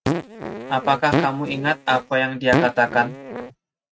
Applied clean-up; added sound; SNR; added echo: neural mask model RNNoise.